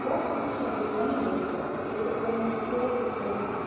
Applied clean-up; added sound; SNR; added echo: none; Fire; 2 dB; reverberation time 2.2 s.